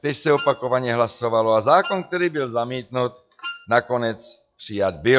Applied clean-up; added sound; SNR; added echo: classical method log-MMSE.